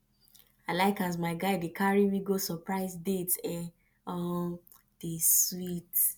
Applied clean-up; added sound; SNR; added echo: none; none; none; none.